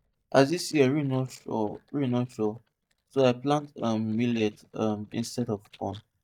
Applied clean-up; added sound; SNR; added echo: neural mask model DeepFilterNet 3.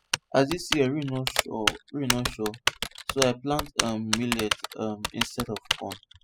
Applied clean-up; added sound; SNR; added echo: classical method spectral subtraction.